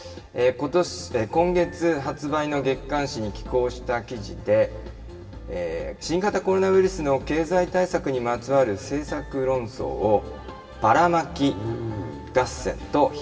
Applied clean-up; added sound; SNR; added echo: none; none; none; reverberation time 2.9 s.